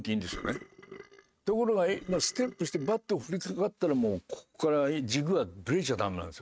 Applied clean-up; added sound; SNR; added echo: neural mask model RNNoise.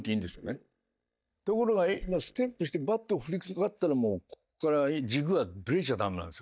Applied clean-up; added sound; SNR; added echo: neural mask model DeepFilterNet 3.